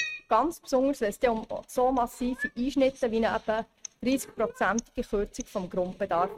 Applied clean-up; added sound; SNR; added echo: neural mask model RNNoise.